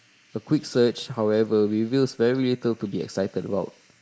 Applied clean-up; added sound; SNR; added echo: neural mask model Resemble Enhance denoiser.